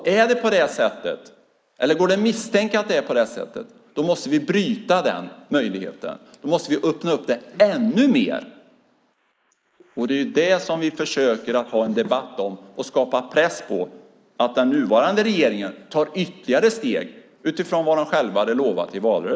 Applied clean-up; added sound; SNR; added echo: neural mask model Resemble Enhance denoiser.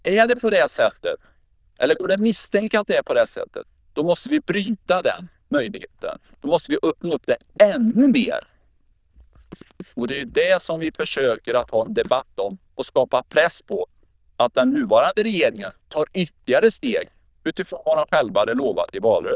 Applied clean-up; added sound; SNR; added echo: neural diffusion model UNIVERSE++.